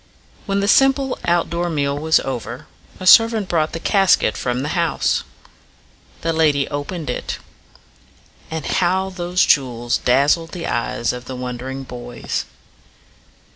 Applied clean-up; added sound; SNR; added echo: none; none; none; none.